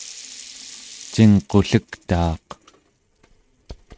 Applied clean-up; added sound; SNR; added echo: neural mask model RNNoise.